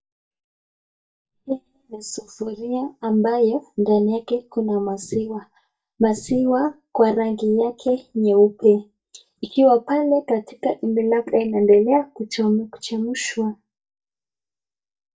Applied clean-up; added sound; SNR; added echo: neural mask model DeepFilterNet 3.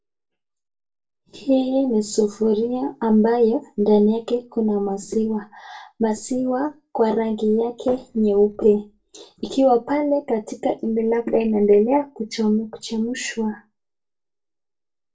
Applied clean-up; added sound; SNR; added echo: neural separator model SepFormer DNS4.